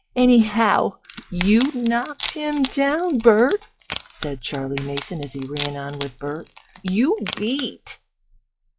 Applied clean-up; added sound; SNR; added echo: classical method log-MMSE.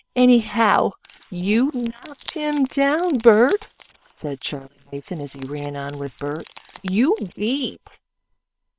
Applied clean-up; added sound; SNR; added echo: neural separator model SepFormer WHAM!.